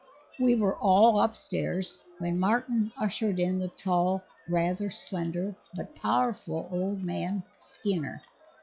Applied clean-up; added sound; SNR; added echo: classical method log-MMSE.